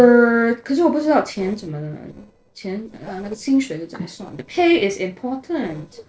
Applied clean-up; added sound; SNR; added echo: neural separator model SepFormer DNS4.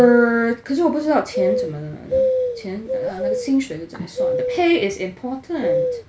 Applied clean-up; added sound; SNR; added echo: none; Bird vocalization, bird call, bird song; 3 dB; none.